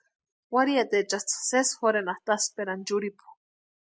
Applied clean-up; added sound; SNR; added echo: none; none; none; none.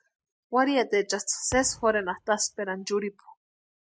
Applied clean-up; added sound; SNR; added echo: none; Thump, thud; 19 dB; none.